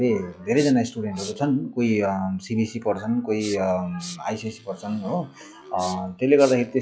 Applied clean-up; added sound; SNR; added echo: classical method log-MMSE.